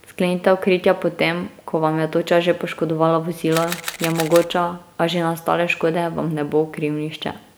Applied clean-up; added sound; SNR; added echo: none; Camera; 11 dB; none.